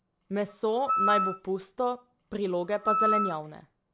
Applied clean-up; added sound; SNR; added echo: none; Wind instrument, woodwind instrument; -1 dB; none.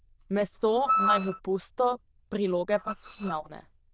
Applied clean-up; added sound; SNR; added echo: neural diffusion model UNIVERSE++.